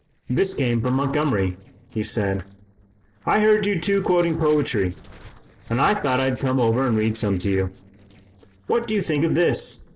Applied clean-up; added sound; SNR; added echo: neural separator model SepFormer DNS4.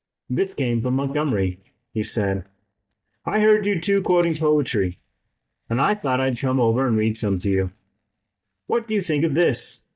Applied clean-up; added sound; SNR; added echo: neural mask model DeepFilterNet 3.